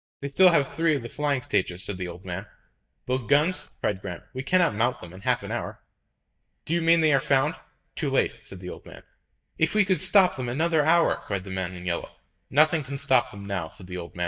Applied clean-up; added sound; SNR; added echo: neural mask model DeepFilterNet 3.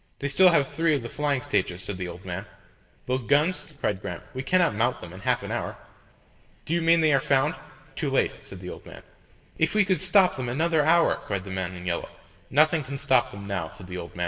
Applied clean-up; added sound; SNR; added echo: neural separator model SepFormer DNS4.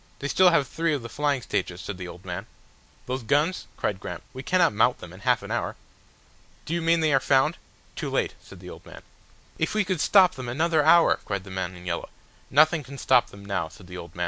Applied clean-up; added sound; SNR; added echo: none; none; none; none.